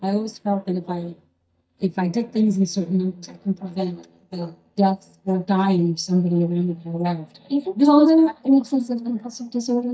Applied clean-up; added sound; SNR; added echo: neural mask model DeepFilterNet 3.